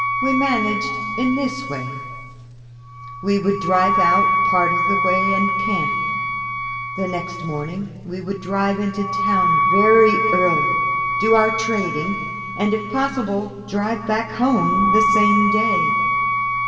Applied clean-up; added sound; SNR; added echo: none; Wind instrument, woodwind instrument; -1 dB; reverberation time 2.4 s.